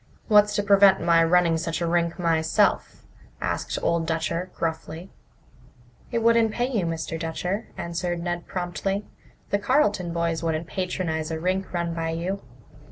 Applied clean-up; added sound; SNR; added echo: none; none; none; none.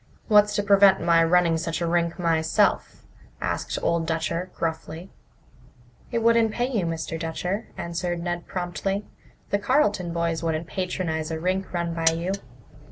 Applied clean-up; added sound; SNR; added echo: none; Mechanisms; 7 dB; none.